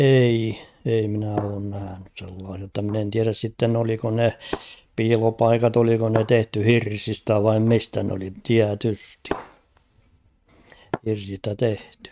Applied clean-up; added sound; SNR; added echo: neural mask model RNNoise.